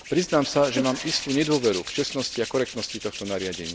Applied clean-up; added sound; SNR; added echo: none; Hands; 10 dB; none.